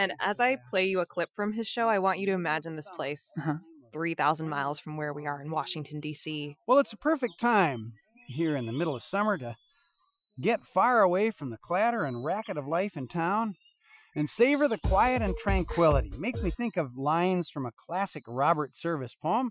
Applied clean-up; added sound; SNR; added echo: classical method Wiener filter.